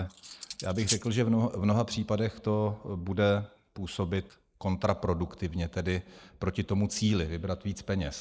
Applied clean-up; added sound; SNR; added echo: neural mask model Resemble Enhance denoiser.